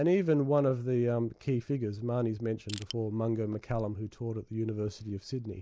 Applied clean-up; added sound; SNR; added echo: none; Crushing; 14 dB; none.